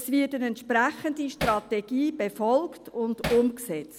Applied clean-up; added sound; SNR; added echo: none; Hammer; 8 dB; none.